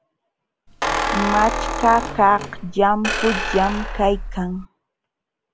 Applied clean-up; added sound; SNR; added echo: none; Squeak; 3 dB; none.